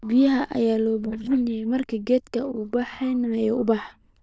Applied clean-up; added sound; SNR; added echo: neural diffusion model UNIVERSE++.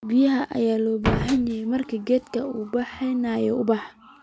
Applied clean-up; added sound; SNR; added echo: none; Slam; 1 dB; none.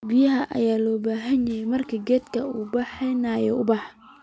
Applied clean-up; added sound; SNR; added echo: none; none; none; none.